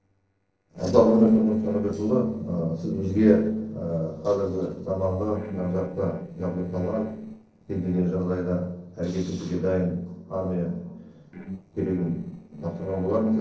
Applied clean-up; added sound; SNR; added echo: neural separator model SepFormer DNS4.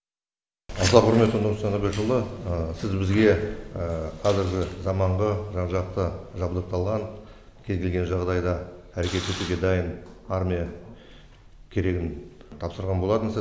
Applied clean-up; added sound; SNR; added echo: none; none; none; none.